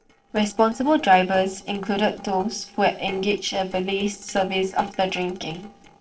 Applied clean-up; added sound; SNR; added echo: neural separator model SepFormer DNS4.